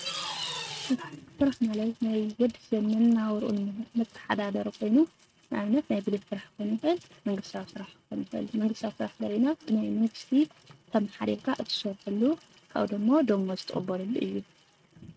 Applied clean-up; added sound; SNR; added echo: neural mask model RNNoise.